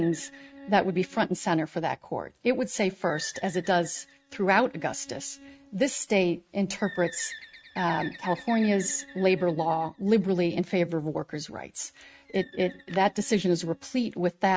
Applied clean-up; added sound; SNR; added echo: neural mask model RNNoise.